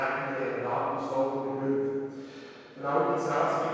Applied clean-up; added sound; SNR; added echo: none; none; none; reverberation time 2.2 s.